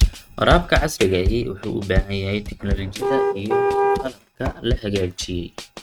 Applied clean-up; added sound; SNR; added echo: neural mask model RNNoise.